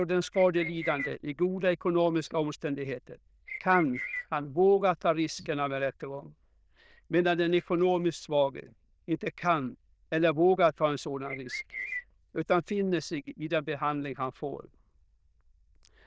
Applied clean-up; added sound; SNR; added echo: neural diffusion model UNIVERSE++.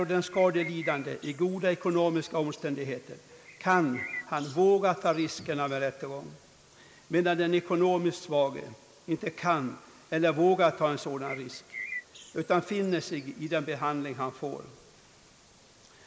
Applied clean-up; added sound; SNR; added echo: neural mask model Resemble Enhance denoiser.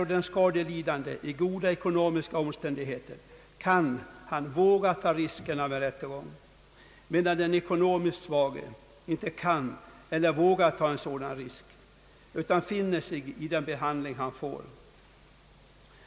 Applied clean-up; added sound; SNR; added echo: none; none; none; none.